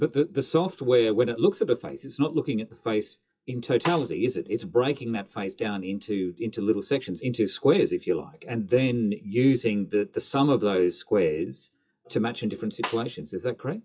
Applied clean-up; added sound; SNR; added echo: classical method WPE with log-MMSE.